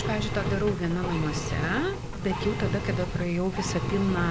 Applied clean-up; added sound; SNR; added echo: none; Engine; 2 dB; none.